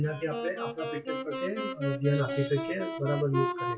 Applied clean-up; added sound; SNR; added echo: classical method WPE with log-MMSE.